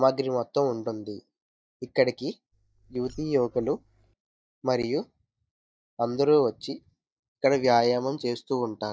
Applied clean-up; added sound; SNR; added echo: neural mask model DeepFilterNet 3.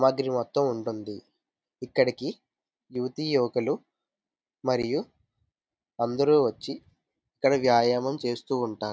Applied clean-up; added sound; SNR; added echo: none; none; none; none.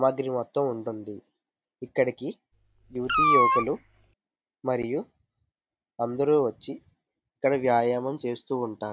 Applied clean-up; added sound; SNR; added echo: none; Meow; -3 dB; none.